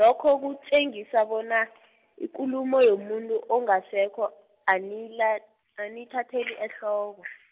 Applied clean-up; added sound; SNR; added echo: none; none; none; none.